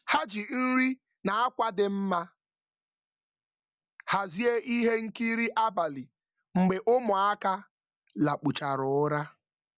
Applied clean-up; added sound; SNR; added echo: none; none; none; none.